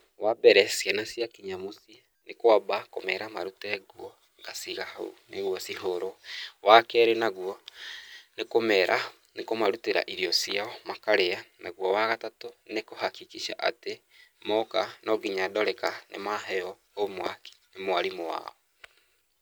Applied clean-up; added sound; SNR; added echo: none; none; none; none.